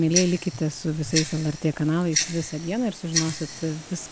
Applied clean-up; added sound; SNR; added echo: none; Tick-tock; 6 dB; none.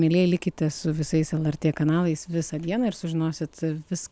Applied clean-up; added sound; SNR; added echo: none; none; none; none.